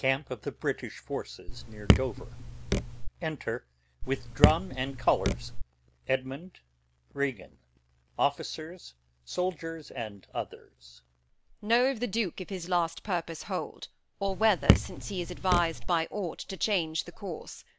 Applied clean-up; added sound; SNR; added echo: none; Raindrop / Drip; -4 dB; none.